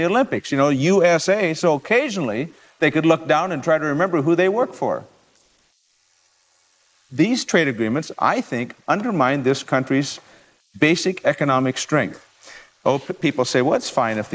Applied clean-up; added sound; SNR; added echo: neural mask model Resemble Enhance denoiser.